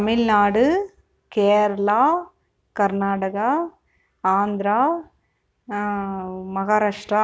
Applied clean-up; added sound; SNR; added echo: none; none; none; none.